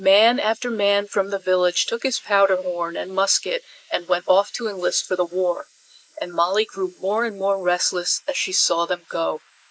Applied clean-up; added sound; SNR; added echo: neural mask model Resemble Enhance denoiser.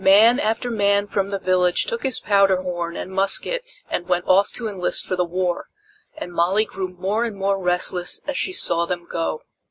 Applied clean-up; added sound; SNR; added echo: none; none; none; none.